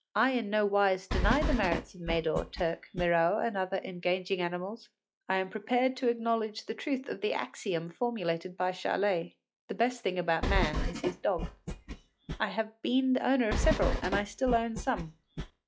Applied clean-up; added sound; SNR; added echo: classical method log-MMSE.